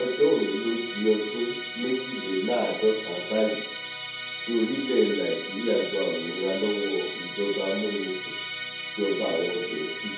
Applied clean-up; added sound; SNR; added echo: none; Musical instrument; 8 dB; reverberation time 0.7 s.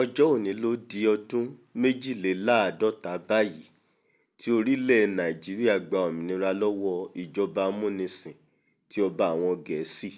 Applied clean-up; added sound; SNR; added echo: none; none; none; none.